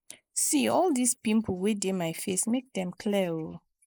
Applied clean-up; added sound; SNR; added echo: neural mask model Resemble Enhance denoiser.